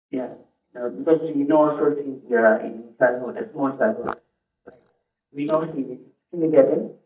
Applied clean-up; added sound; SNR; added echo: neural mask model DeepFilterNet 3.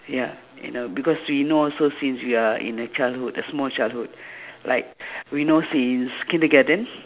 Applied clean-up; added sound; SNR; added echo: none; none; none; none.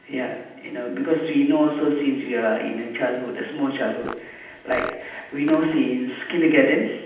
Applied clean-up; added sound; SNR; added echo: none; Fart; 14 dB; reverberation time 0.8 s.